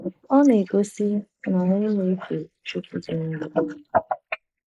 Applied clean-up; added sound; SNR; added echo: neural mask model Resemble Enhance denoiser.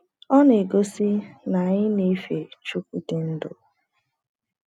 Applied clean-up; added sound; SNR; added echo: none; none; none; none.